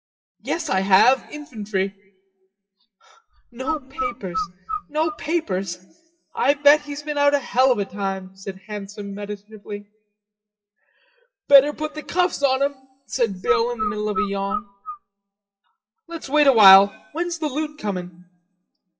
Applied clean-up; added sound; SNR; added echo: classical method WPE with log-MMSE.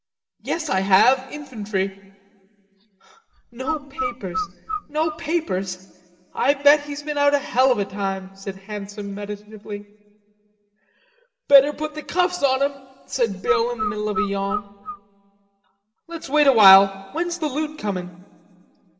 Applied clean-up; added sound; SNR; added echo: none; Bird; 7 dB; reverberation time 1.6 s.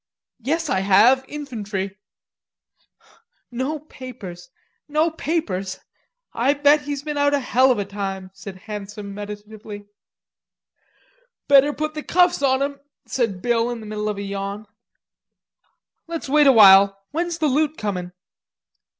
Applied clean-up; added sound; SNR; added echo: none; none; none; none.